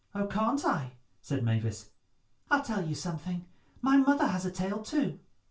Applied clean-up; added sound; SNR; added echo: none; none; none; reverberation time 0.2 s.